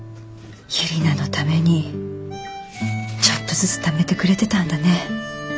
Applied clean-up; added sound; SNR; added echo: none; none; none; none.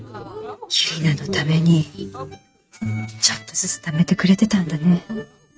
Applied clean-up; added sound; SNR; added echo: neural mask model RNNoise.